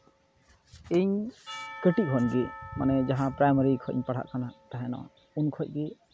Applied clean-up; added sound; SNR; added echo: none; Church bell / Percussion; 18 dB; none.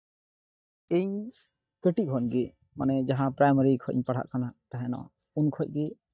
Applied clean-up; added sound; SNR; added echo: neural mask model DeepFilterNet 3.